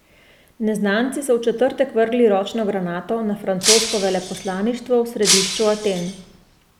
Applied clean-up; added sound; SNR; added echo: none; Shatter; 3 dB; none.